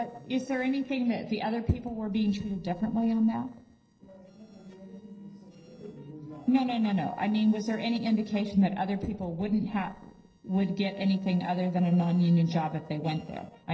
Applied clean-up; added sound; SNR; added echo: neural separator model SepFormer DNS4.